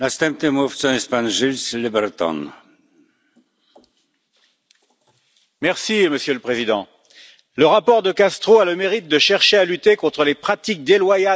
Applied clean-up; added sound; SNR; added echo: none; none; none; none.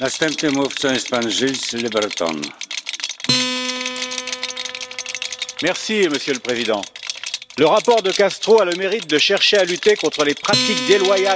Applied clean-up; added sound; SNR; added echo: none; Rattle + Acoustic guitar; 6 dB; none.